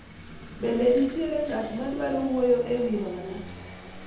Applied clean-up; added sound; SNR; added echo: none; Engine / Vehicle; 15 dB; reverberation time 0.8 s.